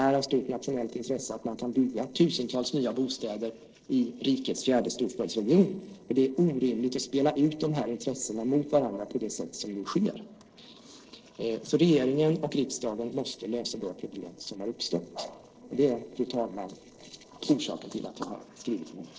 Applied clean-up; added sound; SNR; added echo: neural separator model SepFormer DNS4.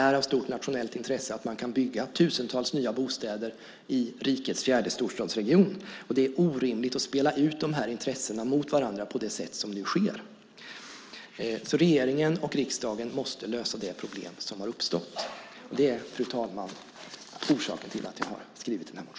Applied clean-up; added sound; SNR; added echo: none; none; none; none.